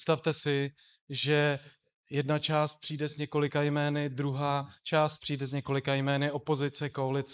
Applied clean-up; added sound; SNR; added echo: neural mask model Resemble Enhance denoiser.